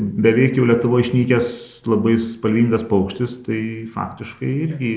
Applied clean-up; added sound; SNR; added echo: none; none; none; none.